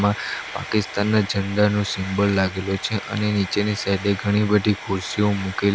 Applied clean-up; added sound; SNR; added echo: none; Frying (food); 13 dB; none.